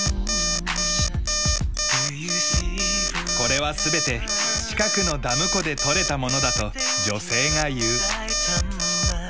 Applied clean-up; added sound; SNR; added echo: none; Alarm; -1 dB; none.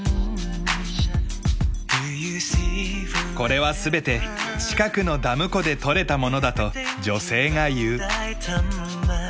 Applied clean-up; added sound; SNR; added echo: none; none; none; none.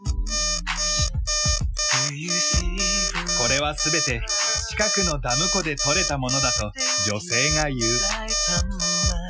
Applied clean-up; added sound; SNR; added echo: classical method Wiener filter.